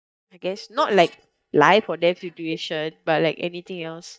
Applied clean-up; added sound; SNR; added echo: neural mask model DeepFilterNet 3.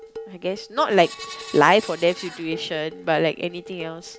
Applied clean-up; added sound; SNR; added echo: none; Dishes, pots, and pans + Screech; 16 dB; none.